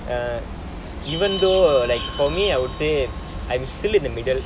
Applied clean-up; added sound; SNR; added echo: none; Bell; 15 dB; none.